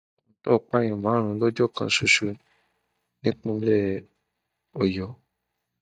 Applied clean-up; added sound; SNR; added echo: neural mask model DeepFilterNet 3.